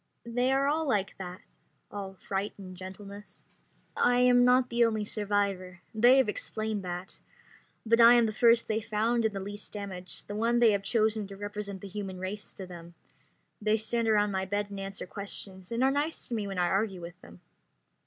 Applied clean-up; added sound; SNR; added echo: none; none; none; none.